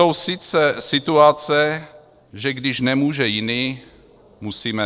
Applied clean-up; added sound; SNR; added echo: neural separator model SepFormer DNS4.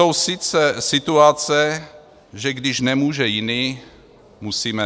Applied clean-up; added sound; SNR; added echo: none; none; none; none.